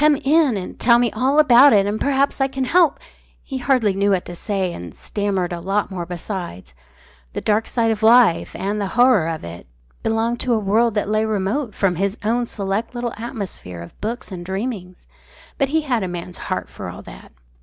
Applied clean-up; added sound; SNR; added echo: none; none; none; none.